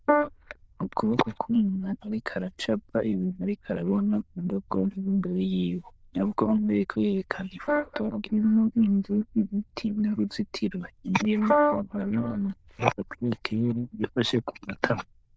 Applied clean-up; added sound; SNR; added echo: neural diffusion model UNIVERSE++.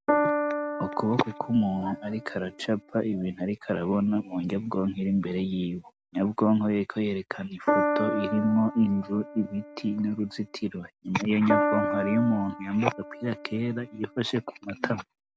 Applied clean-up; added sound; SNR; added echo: none; Piano; 3 dB; none.